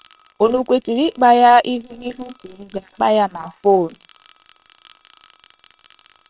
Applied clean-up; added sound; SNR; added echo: neural separator model SepFormer WHAM!.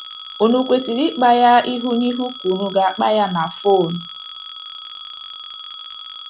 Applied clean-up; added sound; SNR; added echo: none; Telephone; 14 dB; none.